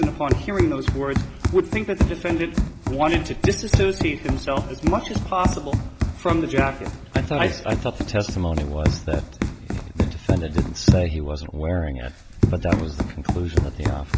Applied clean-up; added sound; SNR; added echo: none; Run; -1 dB; none.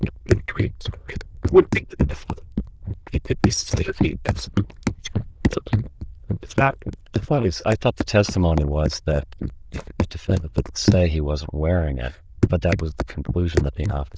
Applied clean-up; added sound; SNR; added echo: neural diffusion model UNIVERSE++.